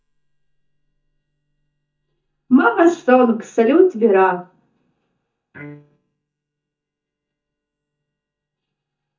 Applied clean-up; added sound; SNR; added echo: neural mask model DeepFilterNet 3.